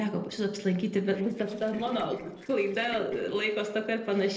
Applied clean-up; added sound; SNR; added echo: neural separator model SepFormer DNS4.